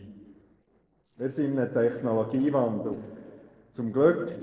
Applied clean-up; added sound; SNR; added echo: neural separator model SepFormer DNS4.